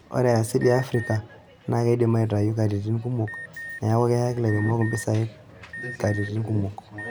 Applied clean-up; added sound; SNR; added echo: none; Alarm; 17 dB; none.